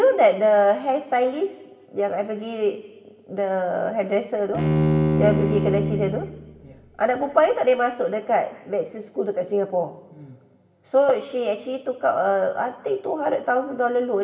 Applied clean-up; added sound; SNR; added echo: none; Bowed string instrument; 1 dB; reverberation time 2.3 s.